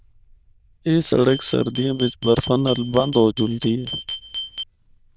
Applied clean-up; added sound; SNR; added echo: neural diffusion model UNIVERSE++.